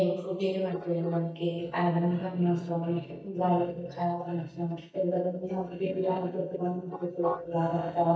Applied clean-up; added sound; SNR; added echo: neural mask model DeepFilterNet 3.